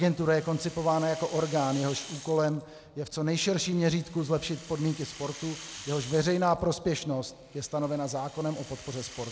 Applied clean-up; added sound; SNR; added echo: none; Rattle (instrument); 18 dB; none.